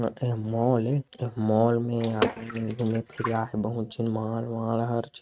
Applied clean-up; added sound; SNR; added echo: neural mask model RNNoise.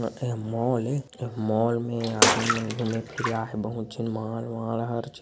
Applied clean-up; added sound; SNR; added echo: none; Bathtub (filling or washing) / Water / Splash, splatter; -1 dB; none.